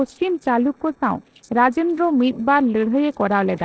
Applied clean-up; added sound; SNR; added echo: neural separator model SepFormer DNS4.